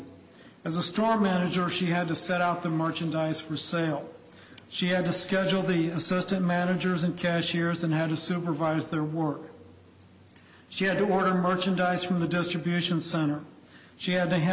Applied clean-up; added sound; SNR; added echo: none; none; none; none.